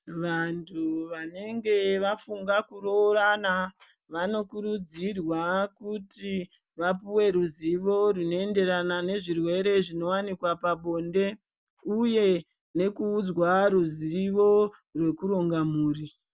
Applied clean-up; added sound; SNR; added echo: none; none; none; none.